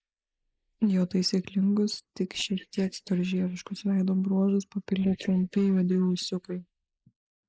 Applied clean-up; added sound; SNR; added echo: neural mask model Resemble Enhance denoiser.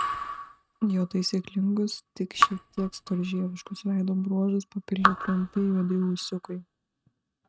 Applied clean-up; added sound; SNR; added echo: neural mask model RNNoise.